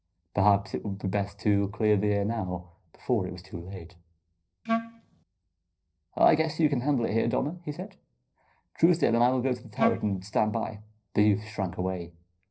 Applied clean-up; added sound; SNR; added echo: neural separator model SepFormer DNS4.